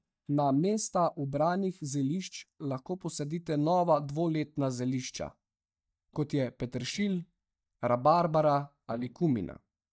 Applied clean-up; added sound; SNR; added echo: neural mask model DeepFilterNet 3.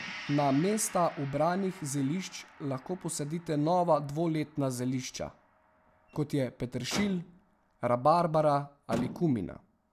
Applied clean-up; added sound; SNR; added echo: none; Gong + Motor vehicle (road); 16 dB; none.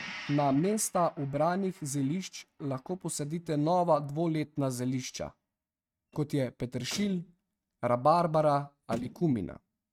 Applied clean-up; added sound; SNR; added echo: neural mask model RNNoise.